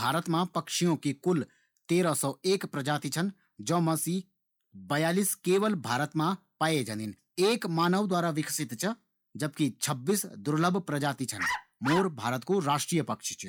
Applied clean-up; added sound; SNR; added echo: classical method log-MMSE.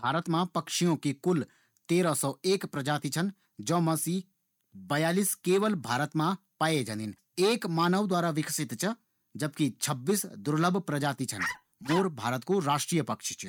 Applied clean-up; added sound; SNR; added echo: neural mask model RNNoise.